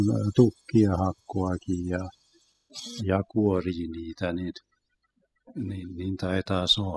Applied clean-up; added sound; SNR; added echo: classical method spectral subtraction.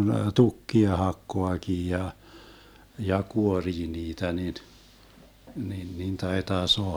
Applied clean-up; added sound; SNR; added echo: none; none; none; none.